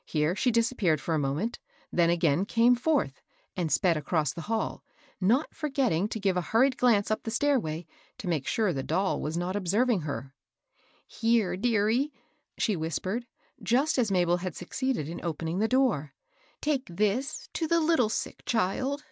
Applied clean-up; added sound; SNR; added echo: none; none; none; none.